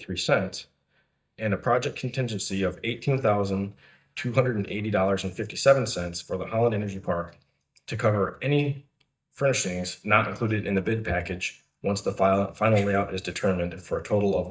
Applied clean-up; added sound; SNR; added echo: neural mask model DeepFilterNet 3.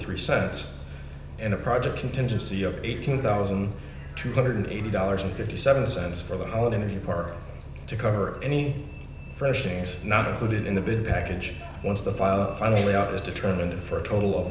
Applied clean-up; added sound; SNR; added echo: none; Bus; 13 dB; reverberation time 0.9 s.